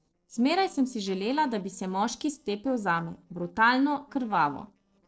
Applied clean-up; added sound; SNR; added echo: neural separator model SepFormer DNS4.